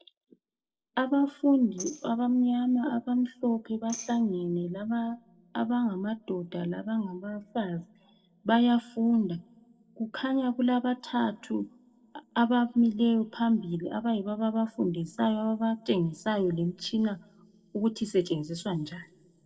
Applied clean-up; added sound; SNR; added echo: neural separator model SepFormer DNS4.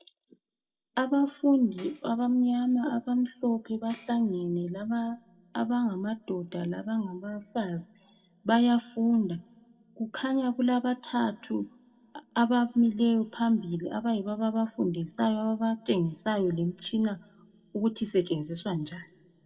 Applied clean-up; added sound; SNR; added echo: none; Tambourine; 14 dB; reverberation time 2.2 s.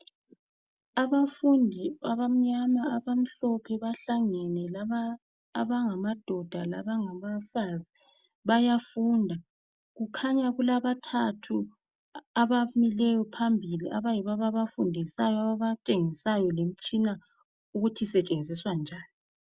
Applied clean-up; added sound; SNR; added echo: none; none; none; none.